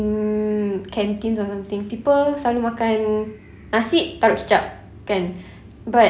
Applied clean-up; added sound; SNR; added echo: none; none; none; none.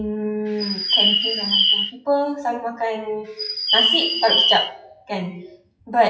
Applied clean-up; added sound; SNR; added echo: classical method WPE with log-MMSE.